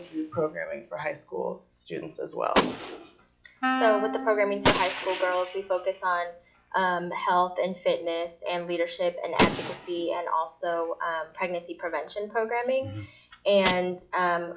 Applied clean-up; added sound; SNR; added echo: classical method log-MMSE.